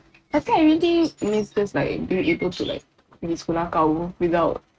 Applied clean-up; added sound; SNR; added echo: neural mask model RNNoise.